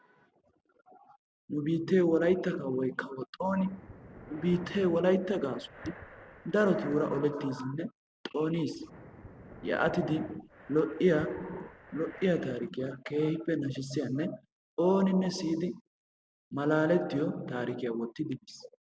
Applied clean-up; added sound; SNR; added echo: none; Breathing; 17 dB; none.